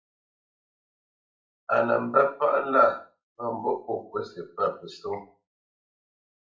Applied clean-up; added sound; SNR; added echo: none; none; none; reverberation time 0.4 s.